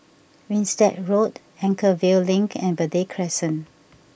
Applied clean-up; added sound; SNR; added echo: none; none; none; none.